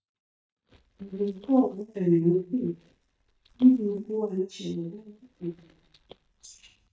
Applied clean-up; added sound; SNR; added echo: neural mask model DeepFilterNet 3.